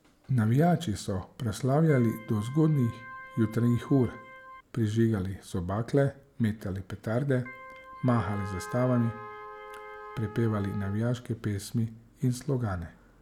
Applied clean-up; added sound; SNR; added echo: none; Trumpet + Organ; 16 dB; none.